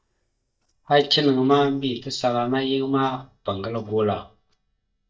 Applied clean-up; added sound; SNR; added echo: neural mask model DeepFilterNet 3.